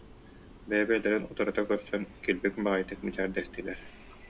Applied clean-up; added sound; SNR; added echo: none; Train; 18 dB; none.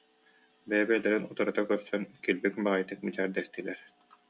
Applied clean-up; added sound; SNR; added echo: none; none; none; none.